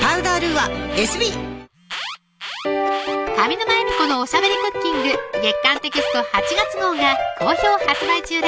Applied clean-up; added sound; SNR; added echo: none; Alarm; 14 dB; none.